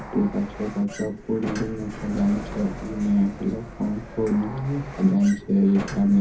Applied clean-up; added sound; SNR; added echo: none; Sliding door; 13 dB; reverberation time 0.3 s.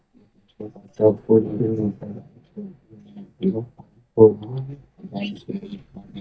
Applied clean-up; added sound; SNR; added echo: neural mask model DeepFilterNet 3.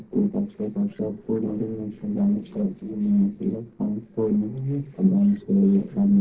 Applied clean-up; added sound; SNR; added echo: neural separator model SepFormer DNS4.